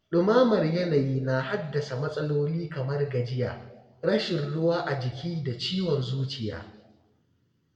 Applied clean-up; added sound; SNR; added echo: none; none; none; reverberation time 0.8 s.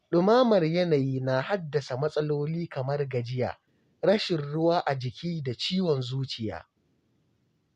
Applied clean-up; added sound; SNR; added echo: none; none; none; none.